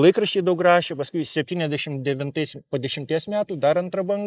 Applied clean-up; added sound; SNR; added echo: neural mask model Resemble Enhance denoiser.